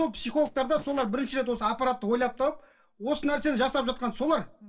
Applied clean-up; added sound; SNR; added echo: neural separator model SepFormer DNS4.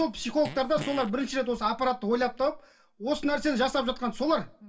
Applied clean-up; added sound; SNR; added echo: none; Fart; 14 dB; reverberation time 0.2 s.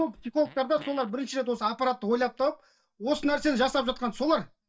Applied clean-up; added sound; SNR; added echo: neural mask model DeepFilterNet 3.